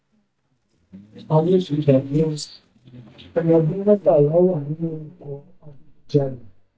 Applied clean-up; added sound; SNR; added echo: neural mask model DeepFilterNet 3.